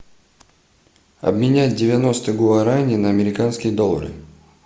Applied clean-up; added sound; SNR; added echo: none; none; none; none.